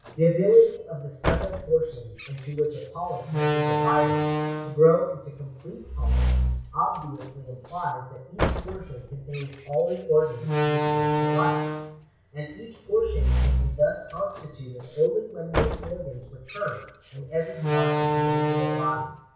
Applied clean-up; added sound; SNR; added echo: none; Slam; 1 dB; reverberation time 0.6 s.